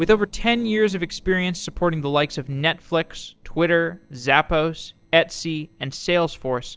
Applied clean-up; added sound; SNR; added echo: neural separator model SepFormer DNS4.